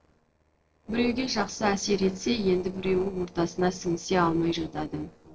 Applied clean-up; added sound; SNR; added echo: neural separator model SepFormer DNS4.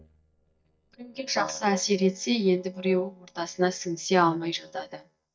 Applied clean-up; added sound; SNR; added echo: neural mask model DeepFilterNet 3.